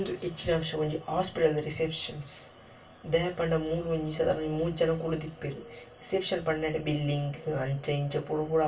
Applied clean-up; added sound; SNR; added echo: none; none; none; reverberation time 0.2 s.